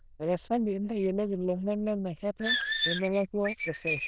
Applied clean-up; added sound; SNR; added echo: neural diffusion model UNIVERSE++.